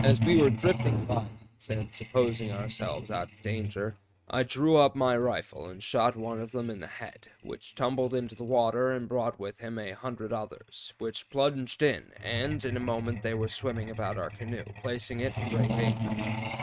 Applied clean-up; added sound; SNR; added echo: neural mask model RNNoise.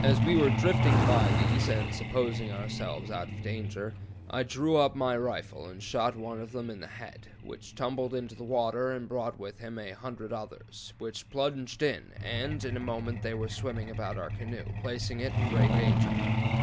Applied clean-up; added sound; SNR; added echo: none; Truck; -1 dB; none.